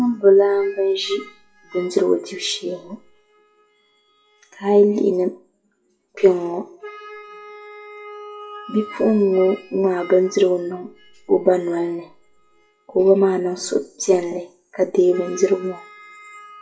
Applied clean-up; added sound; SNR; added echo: classical method WPE with log-MMSE.